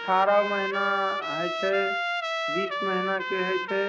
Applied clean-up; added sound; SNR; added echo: none; Trumpet; 3 dB; none.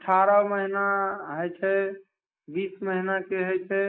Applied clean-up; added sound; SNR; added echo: neural mask model Resemble Enhance denoiser.